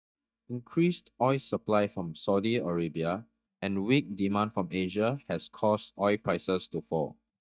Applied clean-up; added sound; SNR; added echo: neural mask model DeepFilterNet 3.